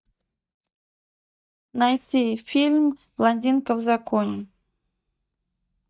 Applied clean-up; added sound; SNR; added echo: neural mask model DeepFilterNet 3.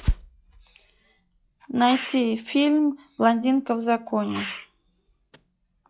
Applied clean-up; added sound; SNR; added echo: classical method log-MMSE.